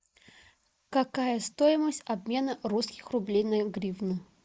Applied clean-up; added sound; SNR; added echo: neural mask model Resemble Enhance denoiser.